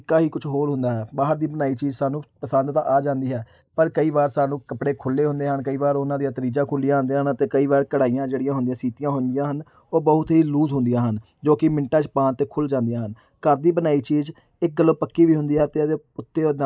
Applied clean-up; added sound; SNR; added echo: neural mask model Resemble Enhance denoiser.